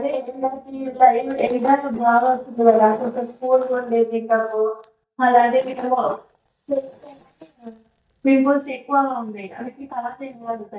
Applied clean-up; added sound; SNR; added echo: neural mask model DeepFilterNet 3.